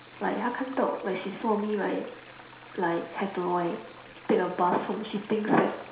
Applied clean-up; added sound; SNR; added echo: none; Stream; 20 dB; reverberation time 0.7 s.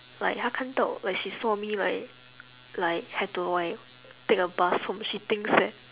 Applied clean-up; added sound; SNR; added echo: none; none; none; none.